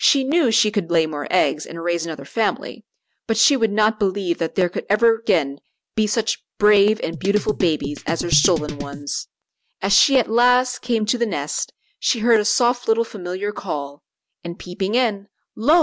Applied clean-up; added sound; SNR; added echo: none; Drum kit; 8 dB; none.